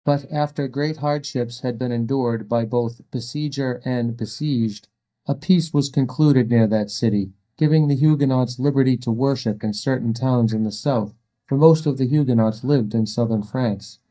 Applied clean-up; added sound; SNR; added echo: neural mask model DeepFilterNet 3.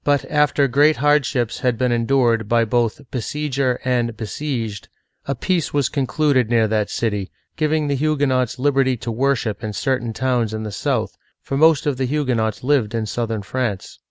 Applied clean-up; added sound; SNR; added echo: none; none; none; none.